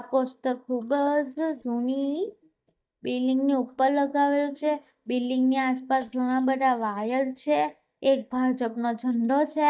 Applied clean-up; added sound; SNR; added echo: neural mask model DeepFilterNet 3.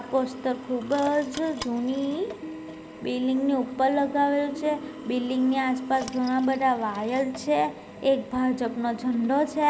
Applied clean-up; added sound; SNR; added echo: none; Tabla + Drill; 15 dB; none.